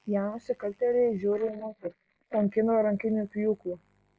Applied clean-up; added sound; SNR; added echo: neural mask model Resemble Enhance denoiser.